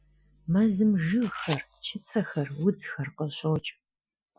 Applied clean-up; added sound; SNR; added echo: classical method Wiener filter.